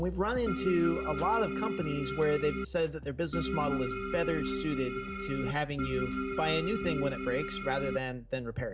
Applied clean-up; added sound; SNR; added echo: none; Organ; 3 dB; none.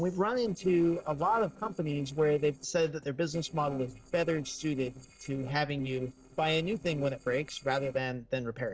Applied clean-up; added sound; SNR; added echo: neural separator model SepFormer DNS4.